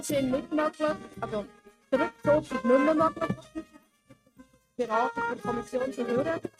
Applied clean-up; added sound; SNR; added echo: neural mask model RNNoise.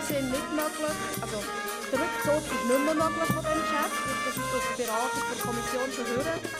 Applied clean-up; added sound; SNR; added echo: none; Trumpet + Brass instrument / Percussion; 0 dB; none.